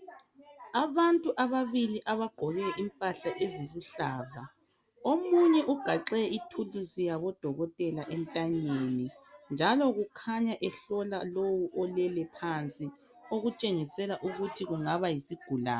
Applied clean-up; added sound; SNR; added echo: none; none; none; none.